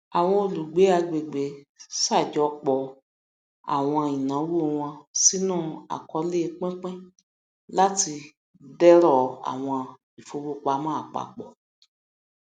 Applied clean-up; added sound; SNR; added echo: none; none; none; none.